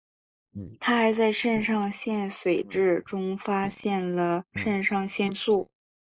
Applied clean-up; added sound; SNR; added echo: neural mask model Resemble Enhance denoiser.